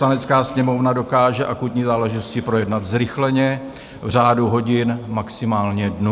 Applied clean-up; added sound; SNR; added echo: none; none; none; none.